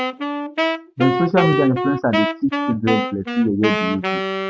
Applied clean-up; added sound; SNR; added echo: neural mask model RNNoise.